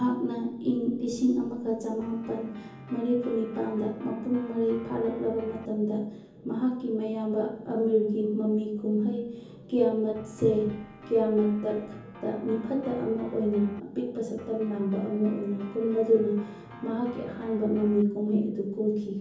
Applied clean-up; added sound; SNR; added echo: none; Piano; 19 dB; reverberation time 0.7 s.